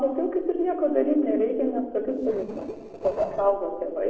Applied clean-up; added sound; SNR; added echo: neural separator model SepFormer DNS4.